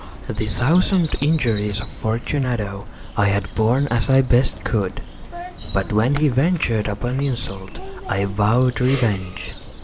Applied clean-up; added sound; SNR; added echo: none; Bird vocalization, bird call, bird song; 13 dB; none.